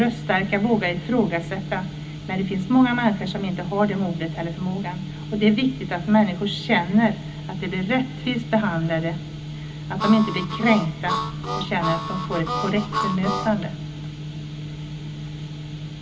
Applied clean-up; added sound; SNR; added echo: none; Harmonica; 5 dB; reverberation time 0.4 s.